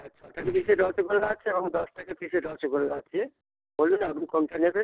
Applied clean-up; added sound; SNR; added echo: neural separator model SepFormer DNS4.